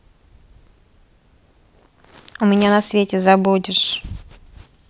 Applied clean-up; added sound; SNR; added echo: none; none; none; none.